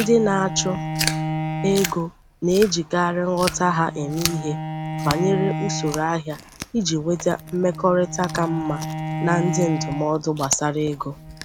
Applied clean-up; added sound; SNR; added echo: none; Bowed string instrument + Chewing, mastication; 6 dB; none.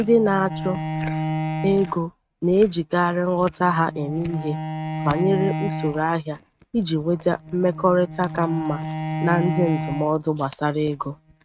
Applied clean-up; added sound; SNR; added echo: neural mask model RNNoise.